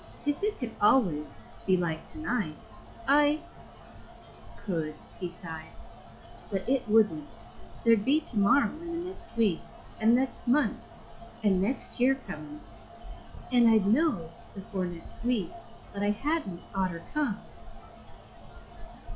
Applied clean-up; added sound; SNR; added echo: classical method log-MMSE.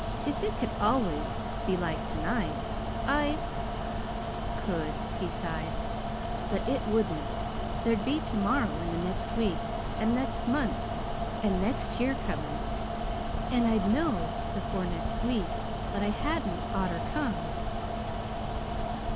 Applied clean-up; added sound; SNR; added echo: none; Mechanical fan; -1 dB; none.